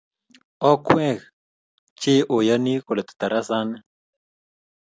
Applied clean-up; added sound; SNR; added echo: none; none; none; none.